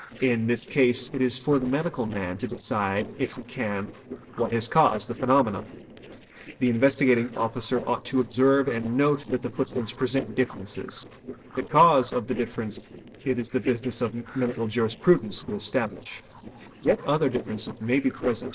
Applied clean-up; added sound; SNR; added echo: neural separator model SepFormer DNS4.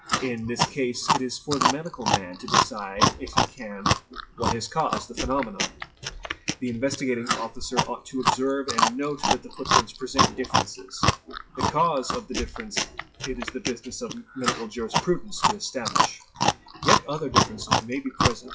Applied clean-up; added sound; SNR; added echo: classical method WPE with log-MMSE.